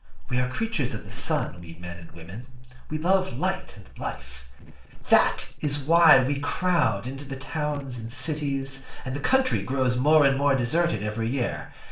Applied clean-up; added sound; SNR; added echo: neural separator model SepFormer DNS4.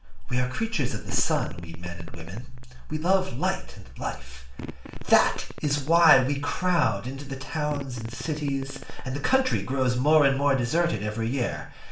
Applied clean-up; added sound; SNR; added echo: none; Fart; 16 dB; reverberation time 0.4 s.